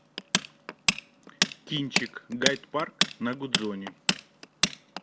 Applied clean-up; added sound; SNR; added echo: none; Tools; -4 dB; none.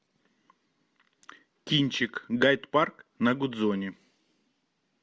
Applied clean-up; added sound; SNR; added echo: none; none; none; none.